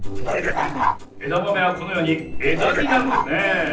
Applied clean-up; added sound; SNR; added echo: neural separator model SepFormer DNS4.